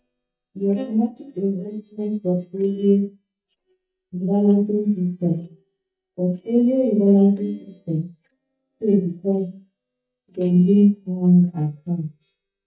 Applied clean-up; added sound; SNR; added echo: neural mask model DeepFilterNet 3.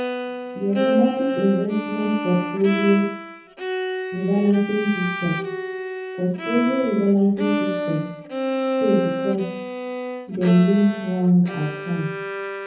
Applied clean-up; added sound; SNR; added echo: none; Bowed string instrument; 5 dB; reverberation time 0.6 s.